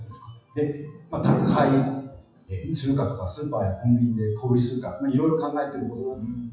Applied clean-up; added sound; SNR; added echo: classical method WPE with log-MMSE.